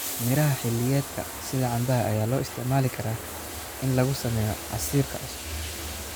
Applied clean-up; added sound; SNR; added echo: none; Bathtub (filling or washing); 8 dB; none.